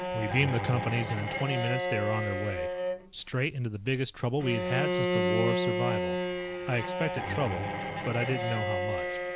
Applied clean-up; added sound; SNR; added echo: none; Bowed string instrument; 0 dB; none.